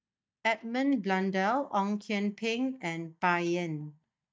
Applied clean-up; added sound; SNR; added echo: neural mask model DeepFilterNet 3.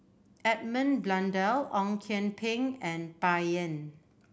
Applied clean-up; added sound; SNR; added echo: none; none; none; none.